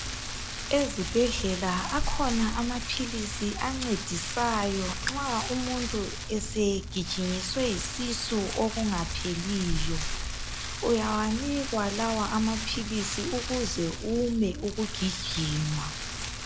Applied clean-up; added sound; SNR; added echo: none; Rain; 4 dB; none.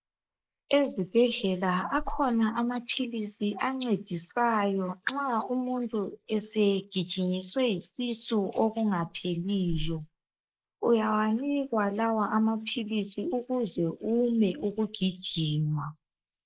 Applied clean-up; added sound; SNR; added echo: neural mask model Resemble Enhance denoiser.